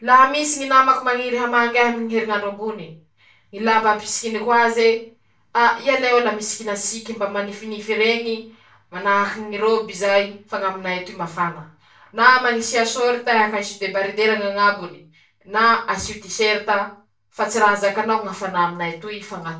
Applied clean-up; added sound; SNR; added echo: none; none; none; reverberation time 0.3 s.